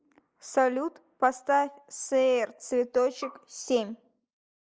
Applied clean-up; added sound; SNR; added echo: neural mask model Resemble Enhance denoiser.